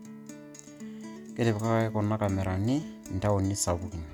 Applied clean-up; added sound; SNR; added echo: none; Guitar; 13 dB; none.